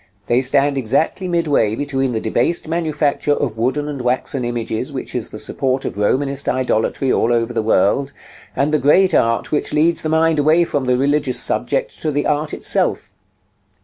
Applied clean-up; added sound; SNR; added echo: none; none; none; none.